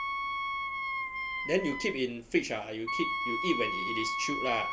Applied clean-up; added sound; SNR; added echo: none; Wind instrument, woodwind instrument; 1 dB; none.